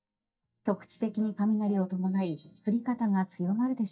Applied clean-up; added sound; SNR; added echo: neural mask model DeepFilterNet 3.